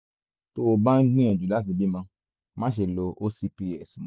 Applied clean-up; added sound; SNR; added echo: none; none; none; none.